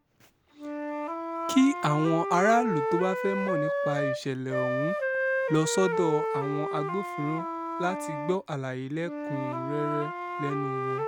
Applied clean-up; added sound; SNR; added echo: none; Wind instrument, woodwind instrument; 2 dB; none.